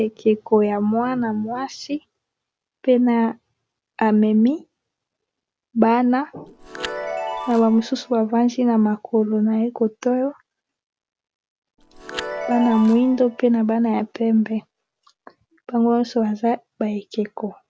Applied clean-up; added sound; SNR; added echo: none; Chime; 13 dB; none.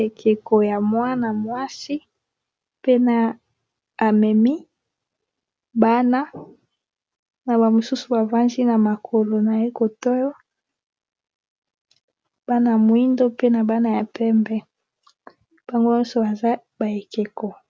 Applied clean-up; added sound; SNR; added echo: none; none; none; none.